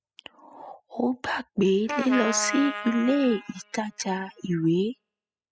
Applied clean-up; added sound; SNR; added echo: classical method spectral subtraction.